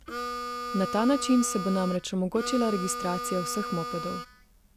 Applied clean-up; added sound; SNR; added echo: none; Harmonica; 6 dB; none.